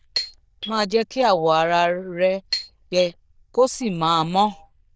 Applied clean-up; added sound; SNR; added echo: neural diffusion model UNIVERSE++.